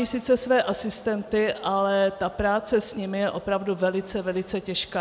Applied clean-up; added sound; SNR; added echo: none; none; none; none.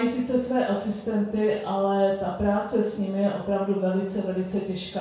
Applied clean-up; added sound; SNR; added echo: none; none; none; reverberation time 0.6 s.